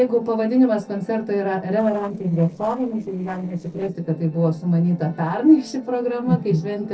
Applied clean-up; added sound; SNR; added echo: neural separator model SepFormer DNS4.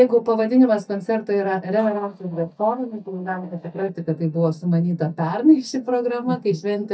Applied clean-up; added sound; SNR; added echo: neural mask model DeepFilterNet 3.